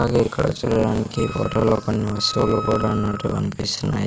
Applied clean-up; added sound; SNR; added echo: none; Wind instrument, woodwind instrument; 14 dB; none.